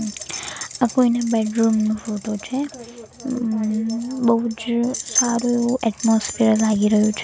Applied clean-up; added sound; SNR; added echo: none; Keys jangling; 12 dB; none.